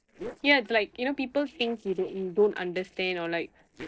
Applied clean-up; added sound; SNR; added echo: neural separator model SepFormer DNS4.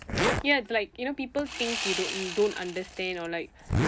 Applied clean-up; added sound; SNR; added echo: none; Zipper (clothing) + Sawing; 1 dB; none.